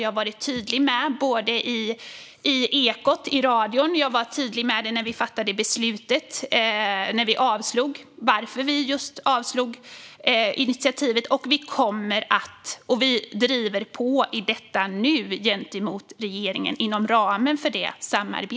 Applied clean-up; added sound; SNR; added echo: none; none; none; none.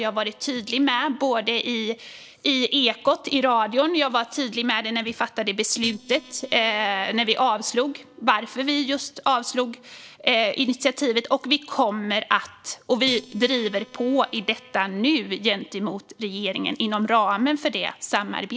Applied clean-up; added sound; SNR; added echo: neural separator model SepFormer DNS4.